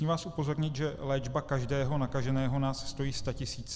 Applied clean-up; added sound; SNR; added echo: none; Thunder; 8 dB; none.